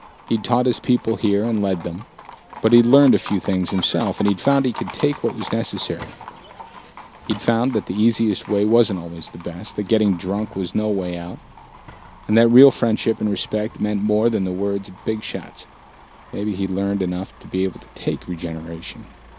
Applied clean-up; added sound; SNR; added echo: none; Livestock, farm animals, working animals; 19 dB; none.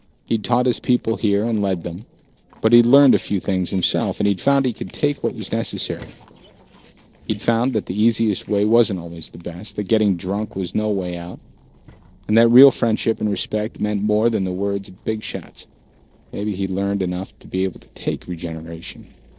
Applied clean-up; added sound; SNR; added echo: neural separator model SepFormer DNS4.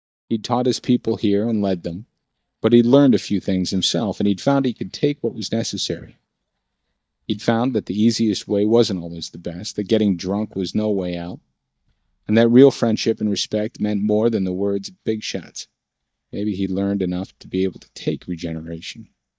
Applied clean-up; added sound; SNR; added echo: neural mask model DeepFilterNet 3.